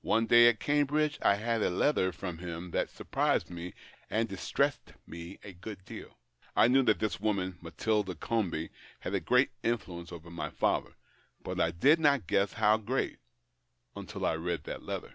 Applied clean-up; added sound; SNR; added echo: none; none; none; none.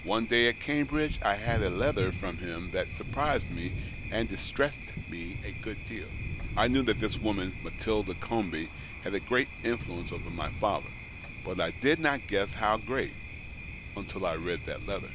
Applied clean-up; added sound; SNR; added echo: none; Thunder; 6 dB; none.